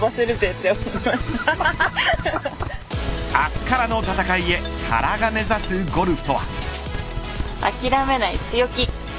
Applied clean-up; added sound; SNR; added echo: none; Livestock, farm animals, working animals; 9 dB; none.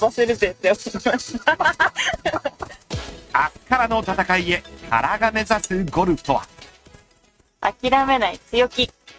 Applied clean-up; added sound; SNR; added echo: neural mask model RNNoise.